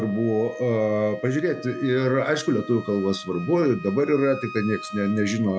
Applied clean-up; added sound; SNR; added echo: none; Wind instrument, woodwind instrument; 16 dB; none.